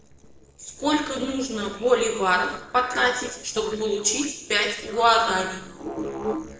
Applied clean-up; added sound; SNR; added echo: neural separator model SepFormer DNS4.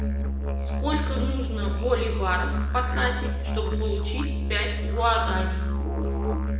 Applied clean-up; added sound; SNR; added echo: none; Musical instrument; -3 dB; reverberation time 0.9 s.